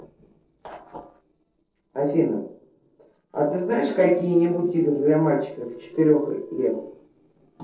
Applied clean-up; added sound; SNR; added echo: neural separator model SepFormer DNS4.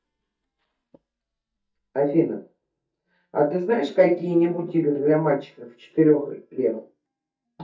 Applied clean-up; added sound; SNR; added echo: neural mask model DeepFilterNet 3.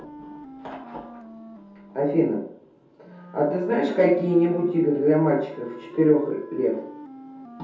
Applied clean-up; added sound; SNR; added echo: none; Wind instrument, woodwind instrument; 18 dB; reverberation time 0.6 s.